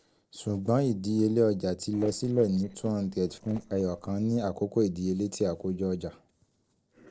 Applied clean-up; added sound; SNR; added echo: neural separator model SepFormer DNS4.